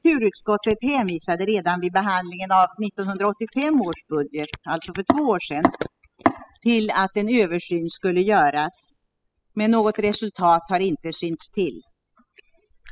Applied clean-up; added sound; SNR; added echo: classical method spectral subtraction.